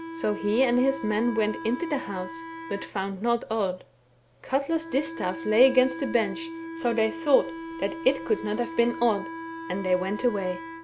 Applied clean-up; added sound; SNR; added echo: none; Wind instrument, woodwind instrument; 11 dB; none.